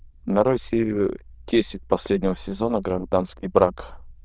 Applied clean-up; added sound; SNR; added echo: neural diffusion model UNIVERSE++.